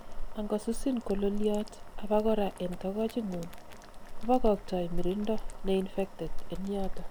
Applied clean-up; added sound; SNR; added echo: none; Boiling; 2 dB; none.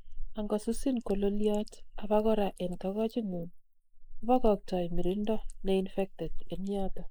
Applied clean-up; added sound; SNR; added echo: neural mask model Resemble Enhance denoiser.